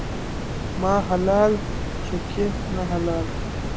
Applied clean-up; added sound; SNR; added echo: none; Water; 2 dB; none.